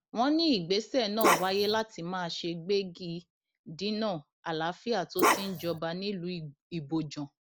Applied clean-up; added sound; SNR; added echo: none; Bark; -3 dB; none.